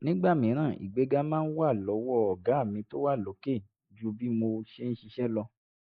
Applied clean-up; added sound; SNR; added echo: neural mask model Resemble Enhance denoiser.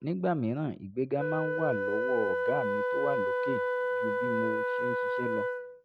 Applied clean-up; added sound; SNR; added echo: neural mask model RNNoise.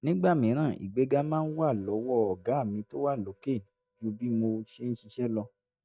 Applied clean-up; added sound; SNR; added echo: neural mask model DeepFilterNet 3.